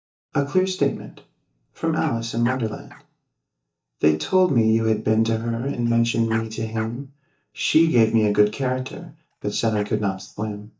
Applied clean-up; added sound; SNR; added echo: neural mask model DeepFilterNet 3.